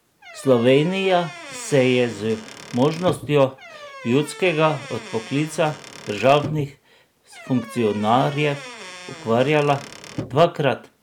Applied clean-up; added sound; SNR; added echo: none; Squeak / Wood; 16 dB; none.